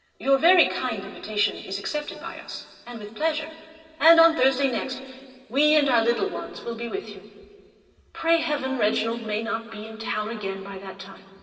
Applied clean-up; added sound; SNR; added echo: none; none; none; reverberation time 2.3 s.